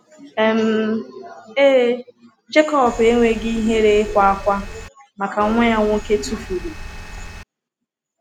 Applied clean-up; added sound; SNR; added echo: none; Engine; 13 dB; none.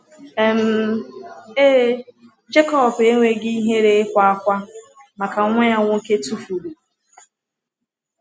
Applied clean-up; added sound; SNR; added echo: none; none; none; none.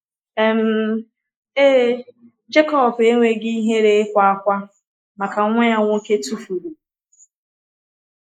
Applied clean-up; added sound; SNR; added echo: neural mask model Resemble Enhance denoiser.